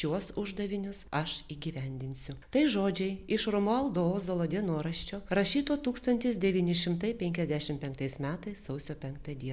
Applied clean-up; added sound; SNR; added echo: none; none; none; none.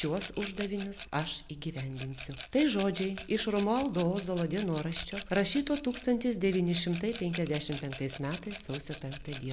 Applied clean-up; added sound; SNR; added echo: none; Rattle / Glass; 8 dB; none.